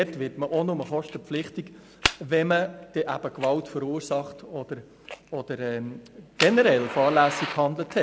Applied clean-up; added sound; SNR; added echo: none; Fire; 11 dB; none.